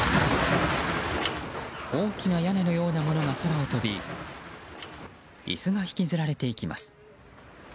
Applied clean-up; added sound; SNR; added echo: none; none; none; none.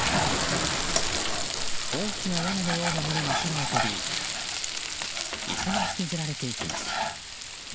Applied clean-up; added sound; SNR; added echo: none; Frying (food); -3 dB; none.